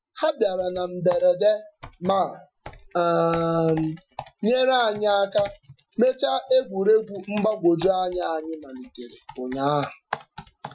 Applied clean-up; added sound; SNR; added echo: classical method Wiener filter.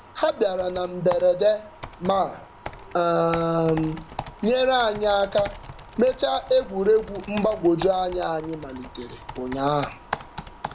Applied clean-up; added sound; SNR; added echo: none; Computer keyboard; 15 dB; none.